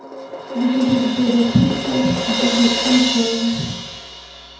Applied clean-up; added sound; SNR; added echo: none; Crash cymbal; 5 dB; reverberation time 0.9 s.